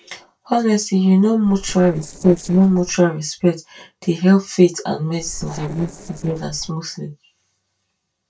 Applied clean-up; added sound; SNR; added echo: neural separator model SepFormer DNS4.